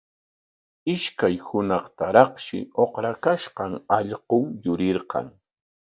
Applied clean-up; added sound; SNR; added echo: none; none; none; none.